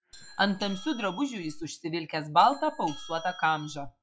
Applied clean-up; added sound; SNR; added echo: classical method log-MMSE.